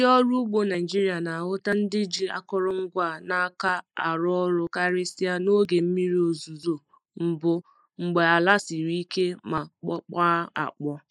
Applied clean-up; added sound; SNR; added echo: neural mask model Resemble Enhance denoiser.